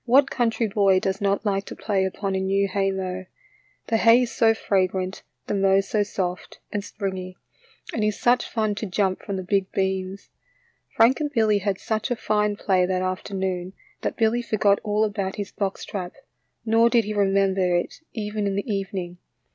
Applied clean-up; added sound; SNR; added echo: none; none; none; none.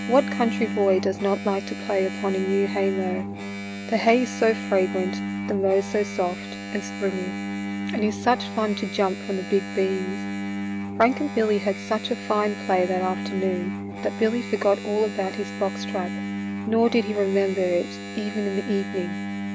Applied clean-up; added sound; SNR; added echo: none; Engine; 6 dB; none.